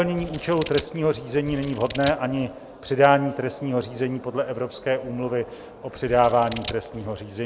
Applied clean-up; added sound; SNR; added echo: none; Scissors; 11 dB; none.